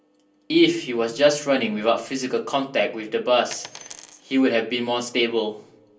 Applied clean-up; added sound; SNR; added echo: none; Coin (dropping); 18 dB; reverberation time 0.3 s.